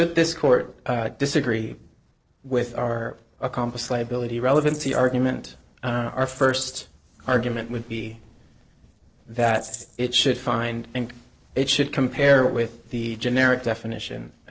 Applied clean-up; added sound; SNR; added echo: neural separator model SepFormer DNS4.